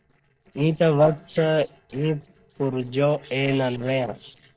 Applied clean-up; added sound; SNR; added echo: neural separator model SepFormer DNS4.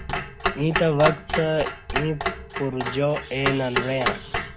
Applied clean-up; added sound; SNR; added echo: none; Clock; 3 dB; none.